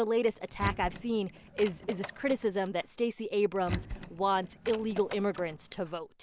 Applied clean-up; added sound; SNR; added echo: none; Door; 11 dB; none.